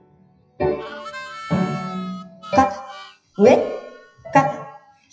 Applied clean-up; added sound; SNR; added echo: classical method WPE with log-MMSE.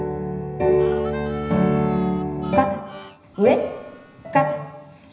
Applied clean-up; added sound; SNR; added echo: none; Harmonica; 19 dB; reverberation time 0.9 s.